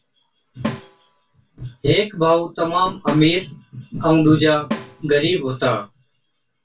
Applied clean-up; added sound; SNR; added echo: none; Snare drum; 13 dB; reverberation time 0.2 s.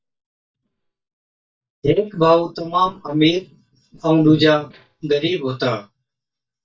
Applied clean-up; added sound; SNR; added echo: neural mask model DeepFilterNet 3.